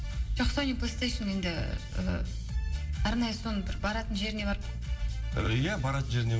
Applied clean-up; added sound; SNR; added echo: none; Wind / Boat, Water vehicle; 15 dB; reverberation time 1.5 s.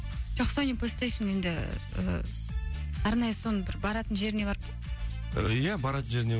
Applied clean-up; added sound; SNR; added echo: none; none; none; none.